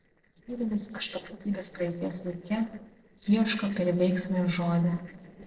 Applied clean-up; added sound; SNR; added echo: neural separator model SepFormer DNS4.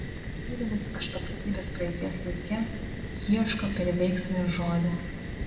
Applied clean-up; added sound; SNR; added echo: none; Fire; 5 dB; reverberation time 1.6 s.